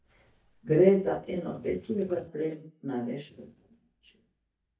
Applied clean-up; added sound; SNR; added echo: neural mask model DeepFilterNet 3.